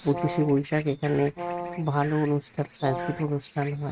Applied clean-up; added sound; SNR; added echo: neural mask model RNNoise.